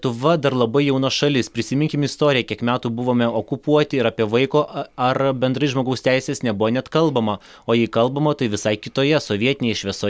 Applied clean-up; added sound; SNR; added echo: none; none; none; none.